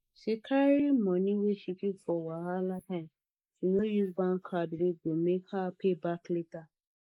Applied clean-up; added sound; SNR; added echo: neural mask model Resemble Enhance denoiser.